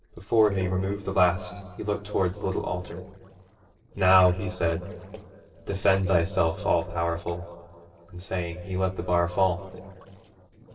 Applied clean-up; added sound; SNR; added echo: neural separator model SepFormer DNS4.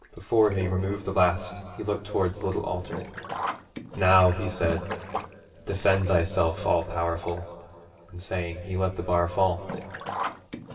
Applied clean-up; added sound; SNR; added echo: none; Sink (filling or washing); 13 dB; reverberation time 2.3 s.